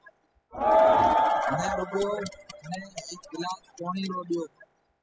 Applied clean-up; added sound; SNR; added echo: classical method spectral subtraction.